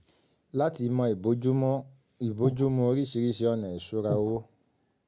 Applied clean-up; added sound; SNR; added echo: none; Breathing; 5 dB; none.